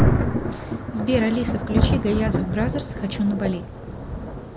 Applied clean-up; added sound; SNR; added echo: none; Thunder; -1 dB; none.